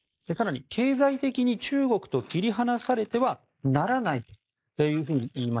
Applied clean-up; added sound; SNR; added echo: neural mask model Resemble Enhance denoiser.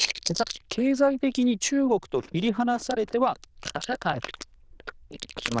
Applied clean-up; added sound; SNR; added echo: neural diffusion model UNIVERSE++.